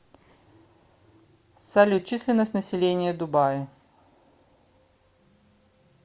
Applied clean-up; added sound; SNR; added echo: none; none; none; none.